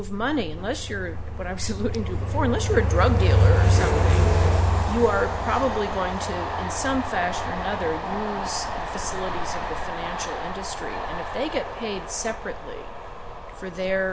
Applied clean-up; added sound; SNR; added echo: none; Train; -3 dB; none.